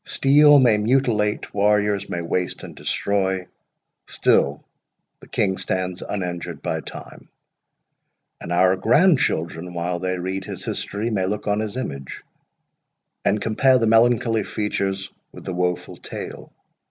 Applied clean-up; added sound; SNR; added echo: none; none; none; none.